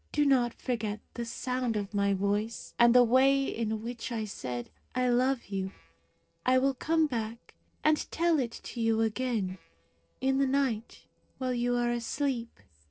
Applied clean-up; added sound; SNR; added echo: neural separator model SepFormer DNS4.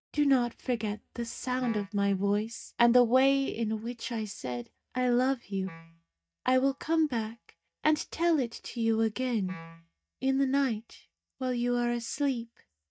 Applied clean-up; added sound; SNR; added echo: neural mask model DeepFilterNet 3.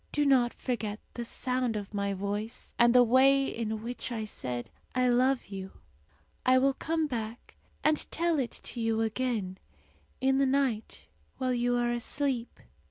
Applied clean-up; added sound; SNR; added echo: none; none; none; none.